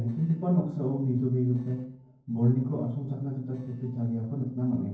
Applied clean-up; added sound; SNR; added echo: neural separator model SepFormer DNS4.